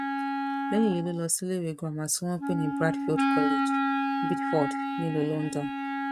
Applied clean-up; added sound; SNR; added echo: neural mask model RNNoise.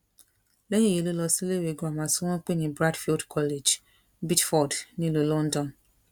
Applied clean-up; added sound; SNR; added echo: none; none; none; none.